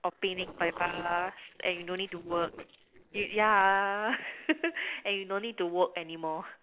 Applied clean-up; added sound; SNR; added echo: neural separator model SepFormer DNS4.